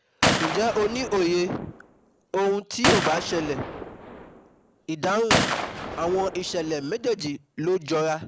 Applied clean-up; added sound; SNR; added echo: none; Gunshot, gunfire; 2 dB; none.